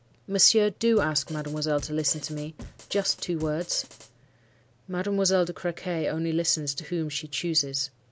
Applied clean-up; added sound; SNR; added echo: none; Drum kit; 18 dB; none.